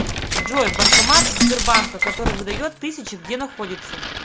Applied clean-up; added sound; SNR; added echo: none; Shatter; -4 dB; none.